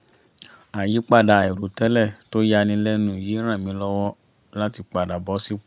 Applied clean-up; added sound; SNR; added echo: none; none; none; none.